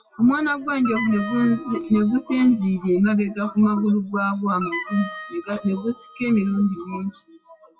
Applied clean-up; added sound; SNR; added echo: classical method WPE with log-MMSE.